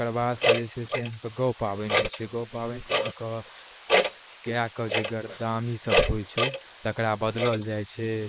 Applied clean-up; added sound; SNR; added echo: neural mask model Resemble Enhance denoiser.